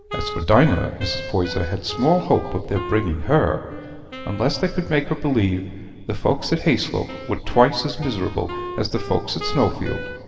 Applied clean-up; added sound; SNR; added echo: none; Wind instrument, woodwind instrument; 13 dB; reverberation time 1.9 s.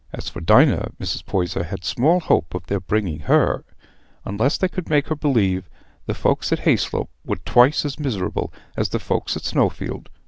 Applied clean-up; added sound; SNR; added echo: none; none; none; none.